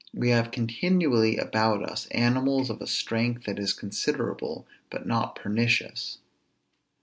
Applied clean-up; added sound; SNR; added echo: none; none; none; none.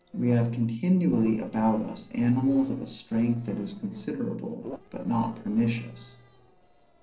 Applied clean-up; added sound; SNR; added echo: neural separator model SepFormer DNS4.